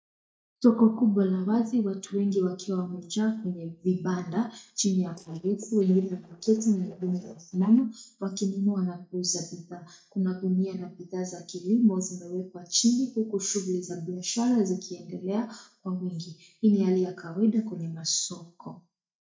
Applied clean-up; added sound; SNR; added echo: neural mask model DeepFilterNet 3.